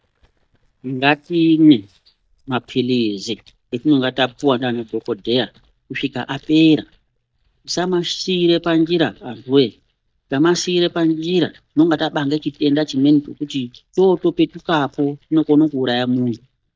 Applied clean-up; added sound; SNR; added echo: neural mask model DeepFilterNet 3.